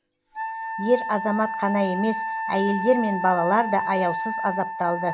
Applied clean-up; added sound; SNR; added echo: none; Wind instrument, woodwind instrument; 5 dB; none.